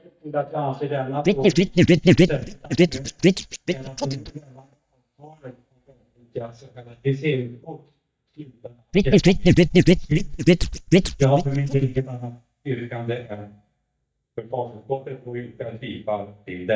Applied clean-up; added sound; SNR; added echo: neural mask model DeepFilterNet 3.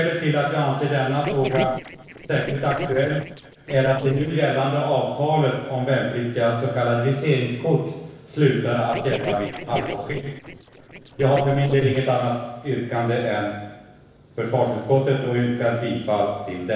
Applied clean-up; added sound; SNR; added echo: neural separator model SepFormer DNS4.